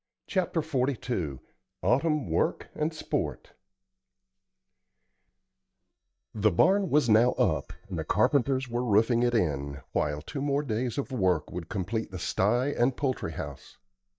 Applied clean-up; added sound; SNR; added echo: neural mask model DeepFilterNet 3.